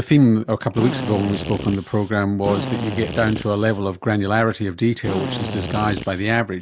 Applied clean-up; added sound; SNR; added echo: none; Drill; 8 dB; none.